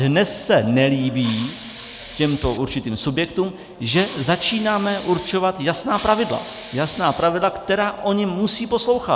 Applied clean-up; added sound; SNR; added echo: none; Hiss; 9 dB; none.